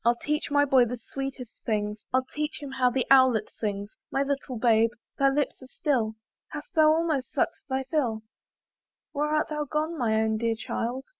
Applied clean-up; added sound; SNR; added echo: none; none; none; none.